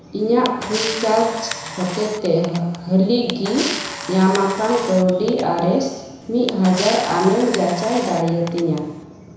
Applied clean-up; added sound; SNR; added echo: none; Camera; 11 dB; reverberation time 1.0 s.